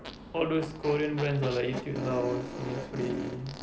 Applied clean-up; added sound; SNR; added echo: none; Fart; 7 dB; none.